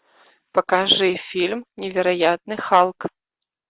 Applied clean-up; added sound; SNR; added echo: none; none; none; none.